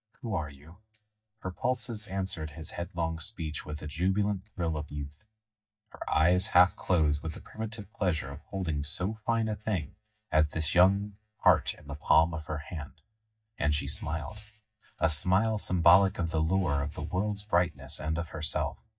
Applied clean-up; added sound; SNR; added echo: neural mask model DeepFilterNet 3.